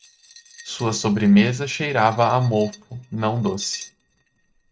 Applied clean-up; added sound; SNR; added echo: neural mask model RNNoise.